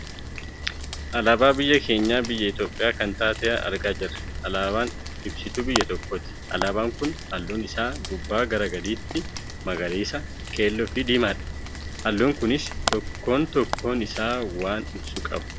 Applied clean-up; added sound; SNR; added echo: none; Rain; 7 dB; none.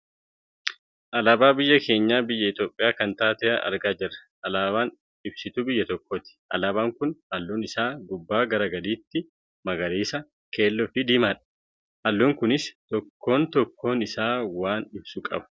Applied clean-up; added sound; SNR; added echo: none; none; none; none.